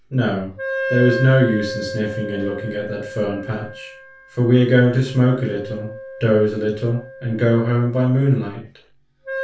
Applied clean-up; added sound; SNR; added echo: none; Wind instrument, woodwind instrument; 11 dB; reverberation time 0.3 s.